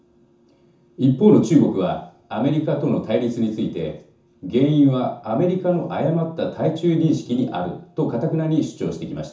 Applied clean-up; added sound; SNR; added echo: none; none; none; reverberation time 0.9 s.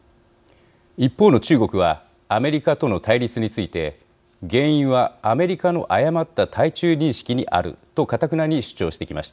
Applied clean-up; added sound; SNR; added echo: none; none; none; none.